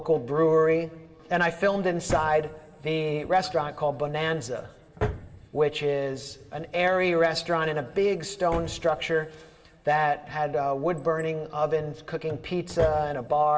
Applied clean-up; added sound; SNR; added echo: none; Drawer open or close; 15 dB; reverberation time 2.2 s.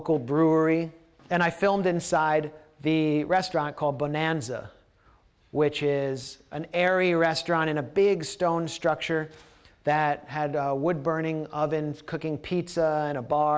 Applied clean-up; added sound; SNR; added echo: none; none; none; none.